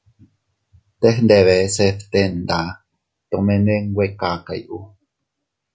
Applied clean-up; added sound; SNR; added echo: none; none; none; none.